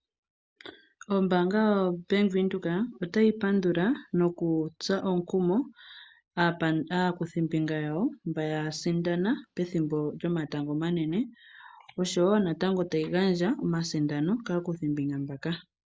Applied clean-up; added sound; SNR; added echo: none; none; none; none.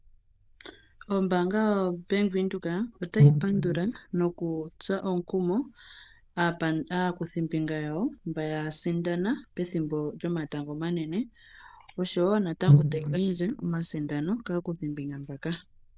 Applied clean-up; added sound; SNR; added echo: neural diffusion model UNIVERSE++.